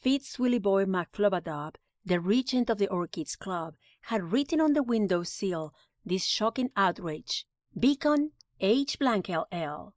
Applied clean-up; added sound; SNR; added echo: neural mask model Resemble Enhance denoiser.